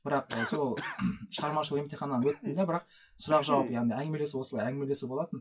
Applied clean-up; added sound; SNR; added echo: classical method WPE with log-MMSE.